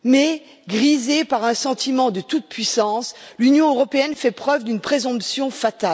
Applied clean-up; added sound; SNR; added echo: none; none; none; none.